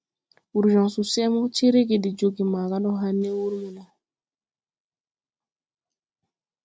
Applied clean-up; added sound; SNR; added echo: none; none; none; none.